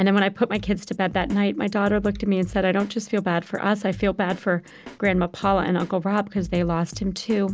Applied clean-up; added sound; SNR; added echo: none; Drum kit; 17 dB; none.